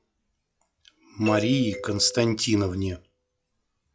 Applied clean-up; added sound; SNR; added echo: classical method log-MMSE.